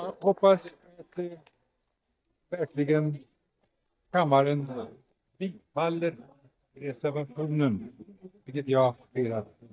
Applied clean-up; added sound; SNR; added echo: neural mask model DeepFilterNet 3.